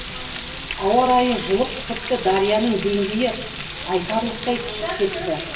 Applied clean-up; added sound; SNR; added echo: none; Frying (food); 5 dB; reverberation time 1.0 s.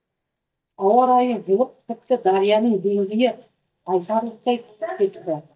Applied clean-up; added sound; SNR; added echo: neural mask model DeepFilterNet 3.